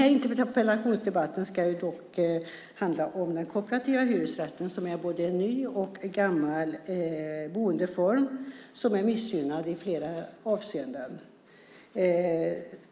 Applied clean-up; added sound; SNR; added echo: none; none; none; none.